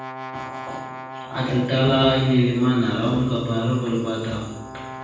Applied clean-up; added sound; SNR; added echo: none; Brass instrument; 15 dB; reverberation time 1.2 s.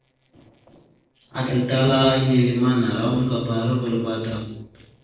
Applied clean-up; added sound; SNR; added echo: neural separator model SepFormer DNS4.